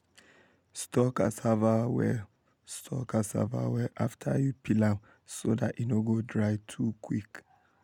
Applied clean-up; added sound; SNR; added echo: none; none; none; none.